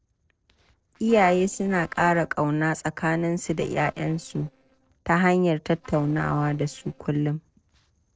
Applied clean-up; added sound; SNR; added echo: neural separator model SepFormer DNS4.